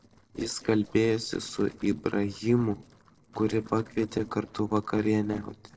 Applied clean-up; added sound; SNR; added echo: neural separator model SepFormer DNS4.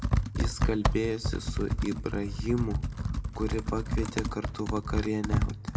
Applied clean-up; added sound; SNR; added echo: none; Computer keyboard; -3 dB; reverberation time 1.3 s.